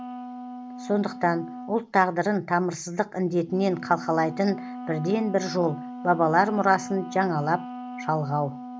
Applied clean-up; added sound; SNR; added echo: none; Wind instrument, woodwind instrument; 12 dB; none.